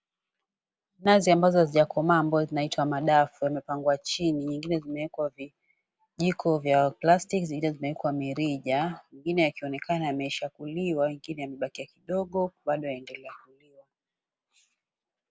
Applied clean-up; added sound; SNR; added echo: none; none; none; none.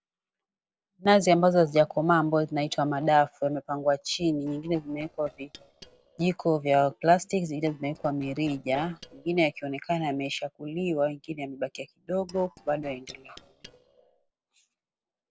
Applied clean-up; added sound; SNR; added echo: neural separator model SepFormer DNS4.